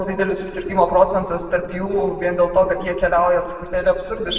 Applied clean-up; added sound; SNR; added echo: neural separator model SepFormer DNS4.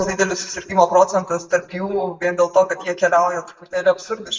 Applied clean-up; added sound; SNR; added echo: neural mask model DeepFilterNet 3.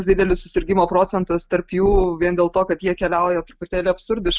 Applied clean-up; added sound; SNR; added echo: none; none; none; none.